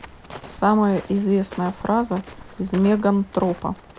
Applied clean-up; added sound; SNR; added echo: none; Walk, footsteps; 19 dB; none.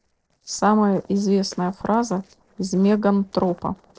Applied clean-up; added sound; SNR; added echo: neural separator model SepFormer DNS4.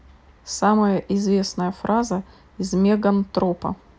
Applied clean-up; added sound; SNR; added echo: none; none; none; none.